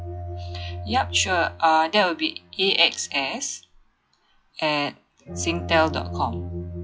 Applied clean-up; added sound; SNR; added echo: classical method log-MMSE.